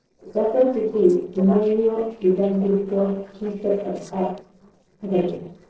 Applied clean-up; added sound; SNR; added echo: neural separator model SepFormer DNS4.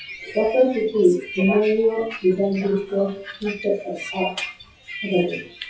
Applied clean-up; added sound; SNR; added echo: classical method WPE with log-MMSE.